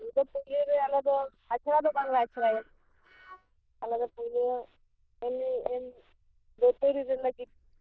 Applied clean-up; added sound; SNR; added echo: neural diffusion model UNIVERSE++.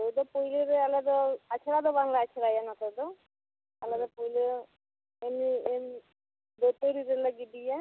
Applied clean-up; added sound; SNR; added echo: none; none; none; none.